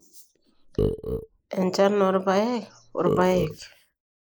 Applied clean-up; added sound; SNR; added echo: neural mask model Resemble Enhance denoiser.